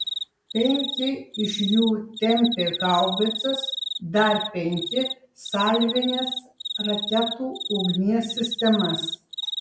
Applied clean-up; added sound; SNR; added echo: none; Cricket; 6 dB; none.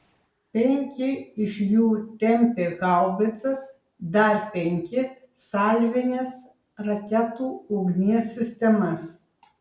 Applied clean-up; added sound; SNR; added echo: none; none; none; none.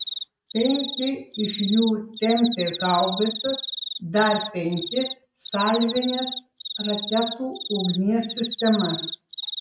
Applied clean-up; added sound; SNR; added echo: neural mask model RNNoise.